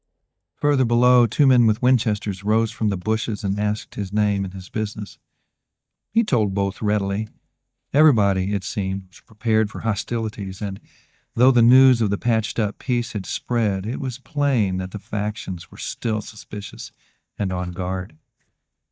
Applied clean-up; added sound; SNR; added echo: neural mask model DeepFilterNet 3.